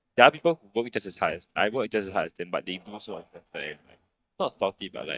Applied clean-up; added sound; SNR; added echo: neural mask model DeepFilterNet 3.